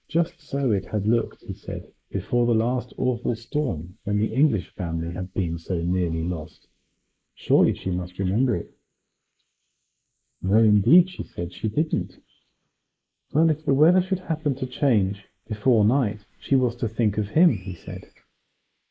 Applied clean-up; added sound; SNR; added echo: neural mask model Resemble Enhance denoiser.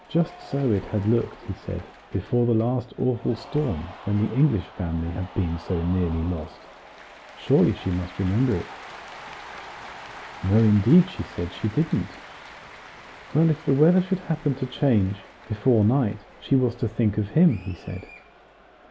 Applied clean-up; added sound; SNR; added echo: none; Cheering; 19 dB; none.